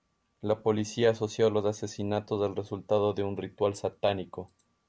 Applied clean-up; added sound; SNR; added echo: none; none; none; none.